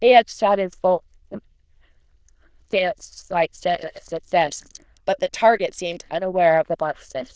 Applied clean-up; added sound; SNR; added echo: neural diffusion model UNIVERSE++.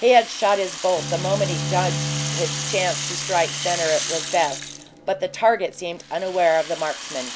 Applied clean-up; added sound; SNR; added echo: none; Rattle (instrument) + Bowed string instrument; 6 dB; none.